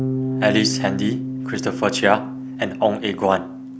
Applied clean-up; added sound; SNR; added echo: none; Bass guitar; 5 dB; none.